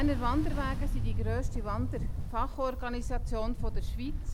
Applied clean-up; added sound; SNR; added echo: none; Ocean; -5 dB; none.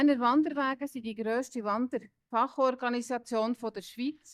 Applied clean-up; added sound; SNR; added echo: neural mask model DeepFilterNet 3.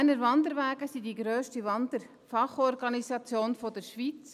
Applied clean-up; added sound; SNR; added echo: none; none; none; none.